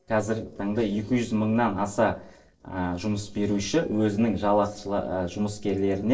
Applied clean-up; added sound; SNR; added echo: neural separator model SepFormer DNS4.